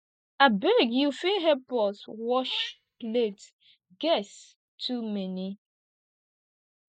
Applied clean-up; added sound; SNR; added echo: neural mask model DeepFilterNet 3.